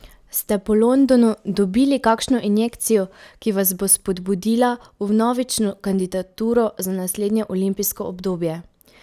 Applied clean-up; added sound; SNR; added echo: none; none; none; none.